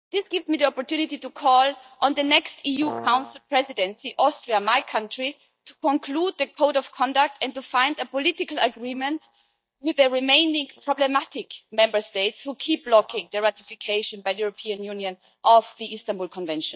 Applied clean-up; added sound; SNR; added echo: neural mask model DeepFilterNet 3.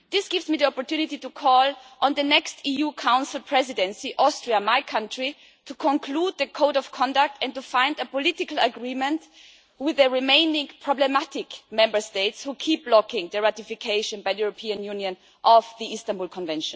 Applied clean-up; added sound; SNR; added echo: none; none; none; none.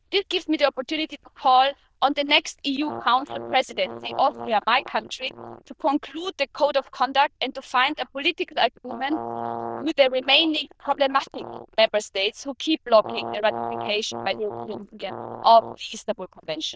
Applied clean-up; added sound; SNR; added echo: neural diffusion model UNIVERSE++.